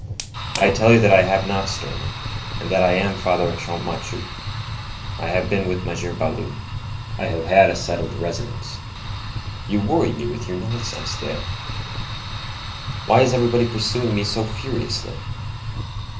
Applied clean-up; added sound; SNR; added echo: none; Fire; 6 dB; reverberation time 0.3 s.